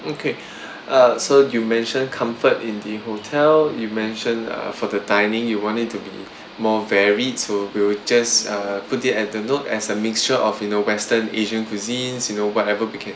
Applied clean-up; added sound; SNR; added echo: none; none; none; none.